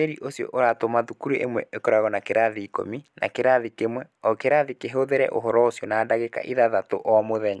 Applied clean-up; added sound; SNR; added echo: none; none; none; none.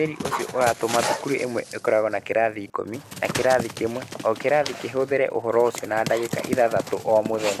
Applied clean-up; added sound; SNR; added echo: none; Dog; 9 dB; none.